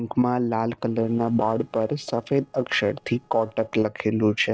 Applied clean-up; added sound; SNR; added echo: neural separator model SepFormer DNS4.